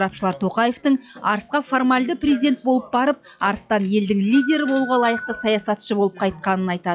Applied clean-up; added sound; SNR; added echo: classical method log-MMSE.